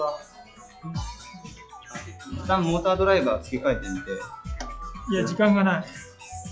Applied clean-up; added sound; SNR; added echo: classical method log-MMSE.